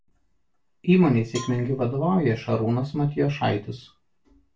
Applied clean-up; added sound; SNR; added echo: none; Cowbell; 20 dB; reverberation time 0.2 s.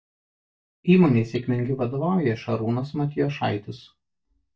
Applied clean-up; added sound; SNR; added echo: neural mask model DeepFilterNet 3.